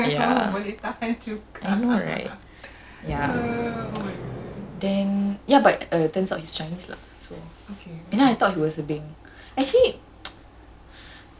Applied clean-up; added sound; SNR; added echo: none; Thunder; 17 dB; none.